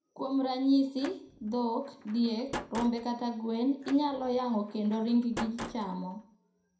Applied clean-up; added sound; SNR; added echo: none; Slam; 14 dB; reverberation time 0.4 s.